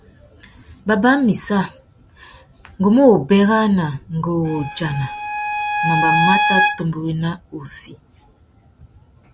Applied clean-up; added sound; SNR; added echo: none; Bowed string instrument; -1 dB; none.